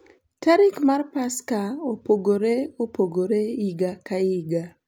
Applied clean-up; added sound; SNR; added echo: none; none; none; none.